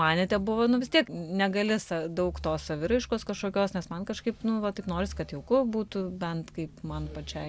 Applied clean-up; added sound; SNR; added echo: none; none; none; none.